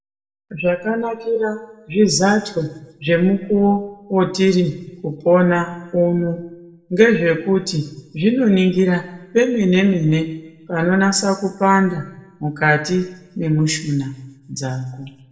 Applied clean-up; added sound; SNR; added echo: none; none; none; reverberation time 0.8 s.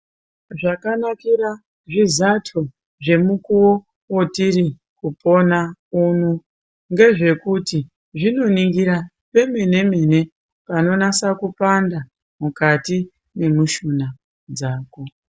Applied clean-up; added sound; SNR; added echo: none; none; none; none.